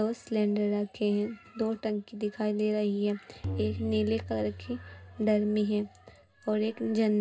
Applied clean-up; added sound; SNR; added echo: none; Tabla; 11 dB; reverberation time 0.2 s.